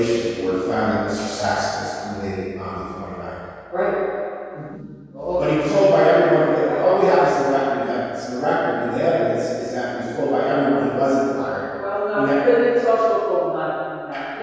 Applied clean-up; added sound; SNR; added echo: none; none; none; reverberation time 2.2 s.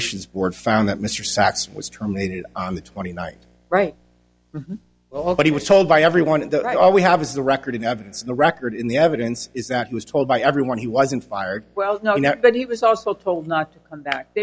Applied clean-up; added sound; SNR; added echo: none; none; none; none.